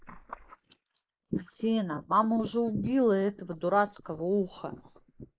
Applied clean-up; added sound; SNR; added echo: neural mask model Resemble Enhance denoiser.